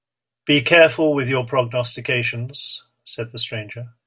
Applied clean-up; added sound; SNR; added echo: none; none; none; none.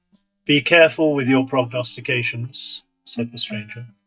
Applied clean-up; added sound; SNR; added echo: neural mask model DeepFilterNet 3.